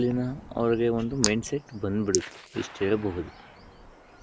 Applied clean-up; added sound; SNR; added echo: neural mask model Resemble Enhance denoiser.